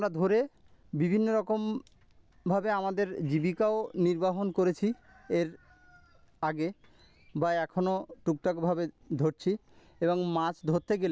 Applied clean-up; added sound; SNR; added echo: none; none; none; none.